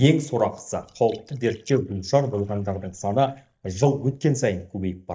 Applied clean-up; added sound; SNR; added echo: neural mask model DeepFilterNet 3.